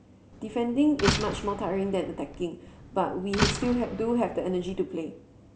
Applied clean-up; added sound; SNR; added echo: none; Slam; 5 dB; none.